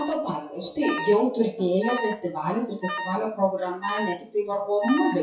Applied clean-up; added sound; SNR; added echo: classical method WPE with log-MMSE.